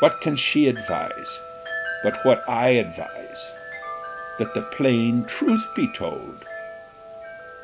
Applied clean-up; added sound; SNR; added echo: none; Wind chime; 10 dB; none.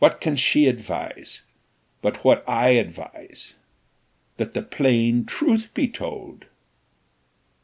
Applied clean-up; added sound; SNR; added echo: none; none; none; none.